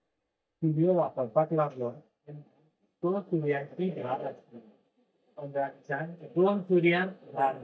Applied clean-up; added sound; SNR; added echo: neural mask model DeepFilterNet 3.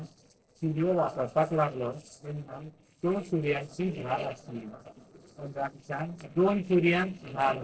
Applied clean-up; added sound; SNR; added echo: neural separator model SepFormer DNS4.